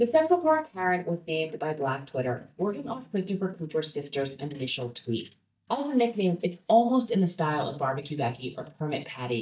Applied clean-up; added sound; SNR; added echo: neural mask model DeepFilterNet 3.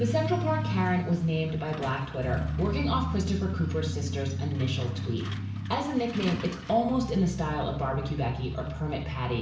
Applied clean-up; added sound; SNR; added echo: none; Truck; 3 dB; reverberation time 0.6 s.